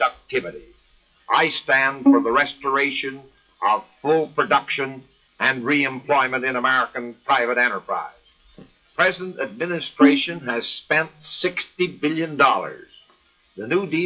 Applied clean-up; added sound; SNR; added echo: classical method WPE with log-MMSE.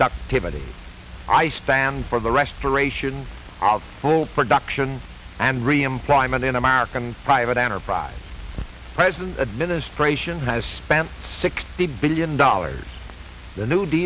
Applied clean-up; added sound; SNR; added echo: none; none; none; none.